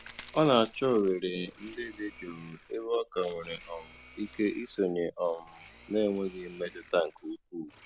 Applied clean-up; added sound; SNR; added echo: none; Chewing, mastication + Domestic sounds, home sounds; 18 dB; none.